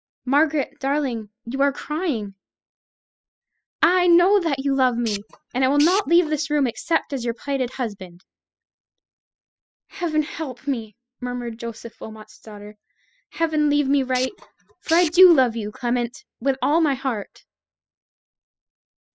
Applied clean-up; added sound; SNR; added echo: classical method spectral subtraction.